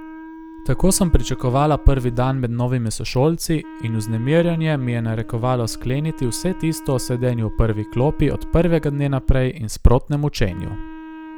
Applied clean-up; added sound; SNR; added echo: none; Wind instrument, woodwind instrument; 18 dB; none.